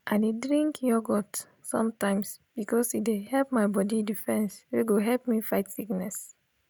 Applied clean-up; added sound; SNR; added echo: none; none; none; none.